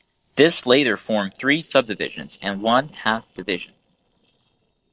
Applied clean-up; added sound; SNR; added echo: neural separator model SepFormer DNS4.